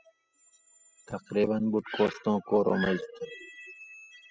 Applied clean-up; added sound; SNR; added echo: classical method spectral subtraction.